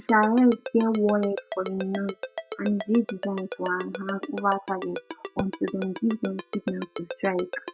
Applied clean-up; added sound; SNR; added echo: none; Ringtone; 11 dB; none.